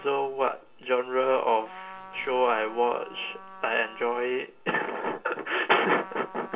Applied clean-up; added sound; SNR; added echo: none; Trumpet; 19 dB; reverberation time 0.2 s.